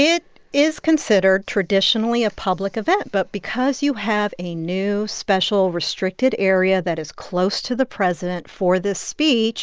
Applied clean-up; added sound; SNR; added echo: none; none; none; none.